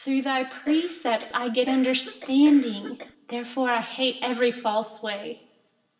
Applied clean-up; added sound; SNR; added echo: none; Cough; 16 dB; reverberation time 0.9 s.